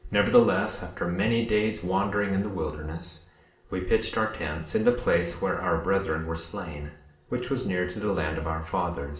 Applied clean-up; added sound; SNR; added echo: none; none; none; reverberation time 0.6 s.